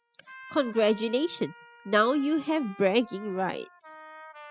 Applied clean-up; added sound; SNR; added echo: classical method spectral subtraction.